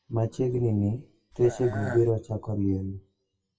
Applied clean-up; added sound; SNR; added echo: classical method WPE with log-MMSE.